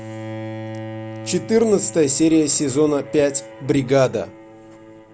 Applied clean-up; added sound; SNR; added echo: none; Bowed string instrument; 14 dB; none.